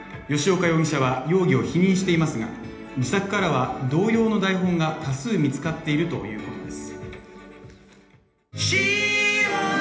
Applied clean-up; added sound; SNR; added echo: none; none; none; reverberation time 1.0 s.